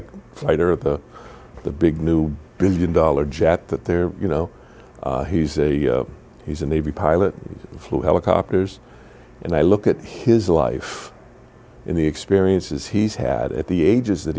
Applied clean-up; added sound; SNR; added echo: none; none; none; none.